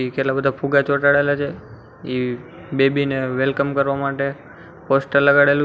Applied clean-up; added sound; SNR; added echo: none; none; none; none.